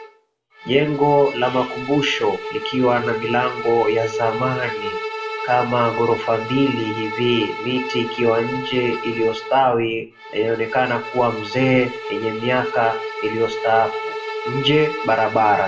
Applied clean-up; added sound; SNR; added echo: none; Bowed string instrument; 8 dB; reverberation time 0.2 s.